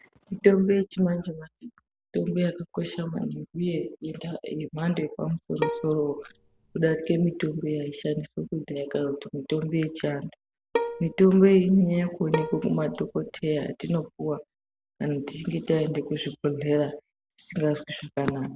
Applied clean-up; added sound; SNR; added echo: none; Bowed string instrument; 7 dB; none.